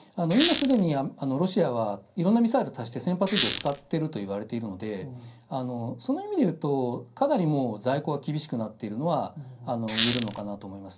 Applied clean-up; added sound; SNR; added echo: none; Squeak; -1 dB; reverberation time 0.3 s.